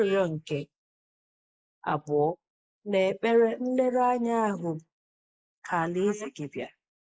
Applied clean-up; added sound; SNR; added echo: neural mask model Resemble Enhance denoiser.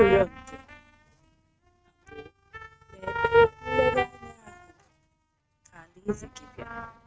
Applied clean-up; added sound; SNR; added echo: neural mask model RNNoise.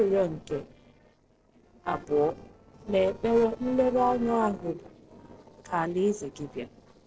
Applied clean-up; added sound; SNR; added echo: neural separator model SepFormer DNS4.